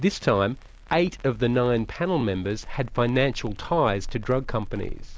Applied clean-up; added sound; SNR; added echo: none; Crackle; 11 dB; none.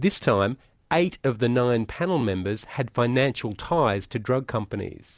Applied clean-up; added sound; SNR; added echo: none; none; none; none.